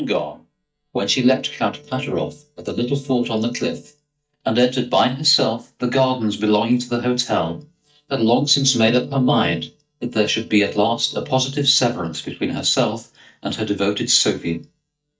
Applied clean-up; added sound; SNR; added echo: neural mask model DeepFilterNet 3.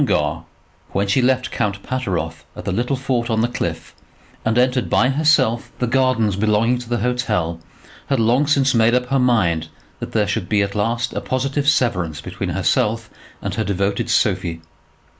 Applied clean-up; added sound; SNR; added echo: none; none; none; none.